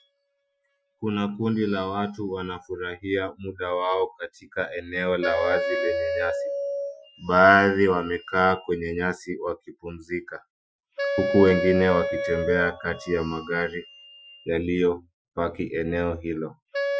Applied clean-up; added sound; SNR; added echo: classical method Wiener filter.